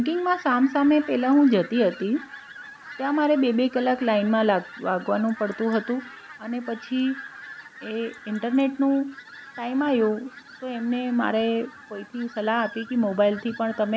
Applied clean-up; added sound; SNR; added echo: none; Fowl; 18 dB; none.